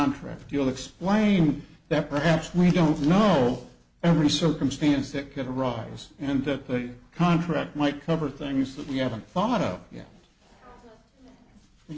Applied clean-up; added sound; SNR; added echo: none; none; none; none.